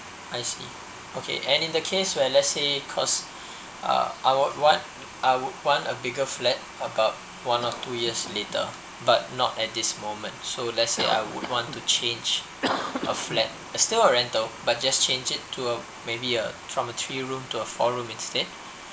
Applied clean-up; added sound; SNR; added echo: none; Cough; 14 dB; none.